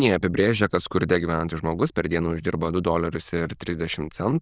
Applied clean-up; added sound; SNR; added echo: neural diffusion model UNIVERSE++.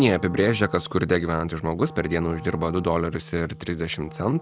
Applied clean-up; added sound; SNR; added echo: none; Wind instrument, woodwind instrument; 17 dB; none.